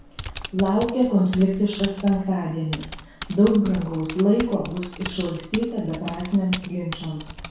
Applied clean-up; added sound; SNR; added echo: none; Typing; 13 dB; reverberation time 0.6 s.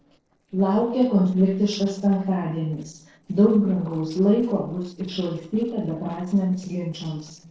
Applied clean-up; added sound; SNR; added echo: neural separator model SepFormer DNS4.